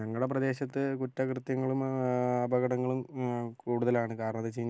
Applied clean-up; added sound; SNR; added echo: none; none; none; none.